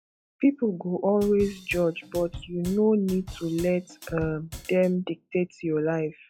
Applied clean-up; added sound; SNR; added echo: classical method log-MMSE.